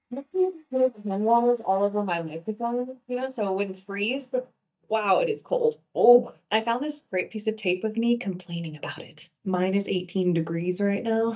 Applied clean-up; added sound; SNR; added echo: neural mask model DeepFilterNet 3.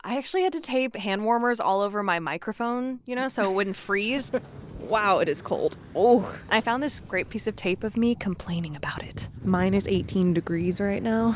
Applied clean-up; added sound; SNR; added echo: none; none; none; none.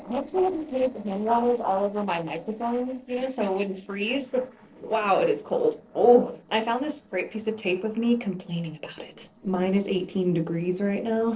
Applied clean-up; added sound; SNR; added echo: neural separator model SepFormer DNS4.